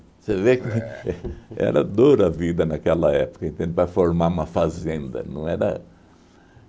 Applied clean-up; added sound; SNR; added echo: none; Burping, eructation; 13 dB; none.